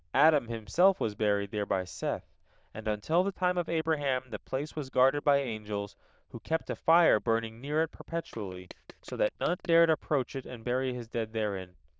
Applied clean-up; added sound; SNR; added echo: neural diffusion model UNIVERSE++.